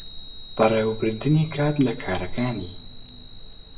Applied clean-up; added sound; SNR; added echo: none; Chime; 6 dB; reverberation time 0.6 s.